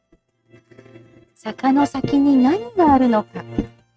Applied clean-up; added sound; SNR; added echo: neural mask model RNNoise.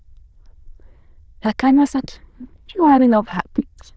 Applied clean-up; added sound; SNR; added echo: neural diffusion model UNIVERSE++.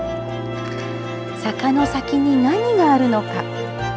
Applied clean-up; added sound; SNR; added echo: none; none; none; none.